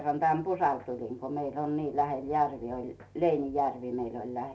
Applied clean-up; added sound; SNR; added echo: none; none; none; none.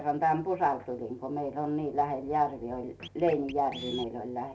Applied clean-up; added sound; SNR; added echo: none; Scratching (performance technique); 17 dB; none.